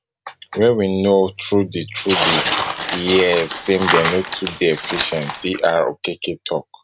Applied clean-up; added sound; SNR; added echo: none; Tearing; 3 dB; none.